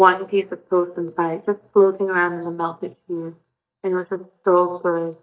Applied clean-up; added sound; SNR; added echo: neural mask model DeepFilterNet 3.